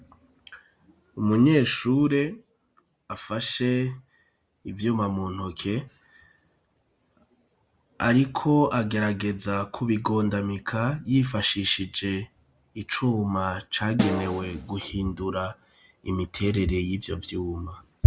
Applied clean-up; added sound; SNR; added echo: none; Snare drum; 3 dB; none.